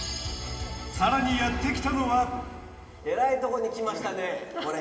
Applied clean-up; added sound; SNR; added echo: none; none; none; reverberation time 2.4 s.